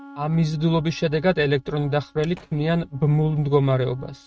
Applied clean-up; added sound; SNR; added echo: neural mask model RNNoise.